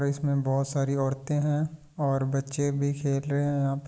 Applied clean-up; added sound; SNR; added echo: none; none; none; none.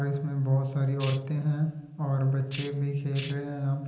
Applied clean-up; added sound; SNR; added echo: none; Tambourine; 1 dB; reverberation time 0.9 s.